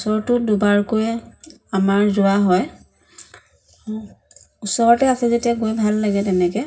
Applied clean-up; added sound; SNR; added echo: none; none; none; reverberation time 0.4 s.